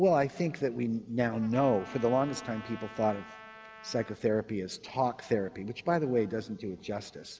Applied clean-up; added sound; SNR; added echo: none; Trumpet; 18 dB; none.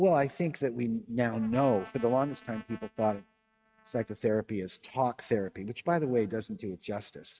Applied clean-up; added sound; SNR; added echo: neural mask model RNNoise.